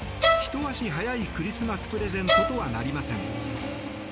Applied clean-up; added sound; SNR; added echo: none; Bowed string instrument; -1 dB; none.